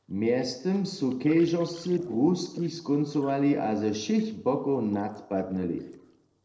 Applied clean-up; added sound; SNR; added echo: neural separator model SepFormer DNS4.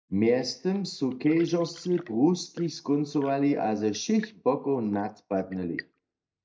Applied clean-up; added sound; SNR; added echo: neural mask model DeepFilterNet 3.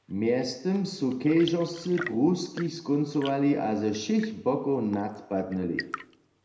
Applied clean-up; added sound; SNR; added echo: none; Tap / Fill (with liquid) / Trickle, dribble / Chirp, tweet / Engine; 17 dB; reverberation time 0.7 s.